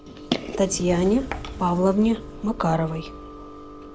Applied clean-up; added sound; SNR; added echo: none; Sliding door; 15 dB; none.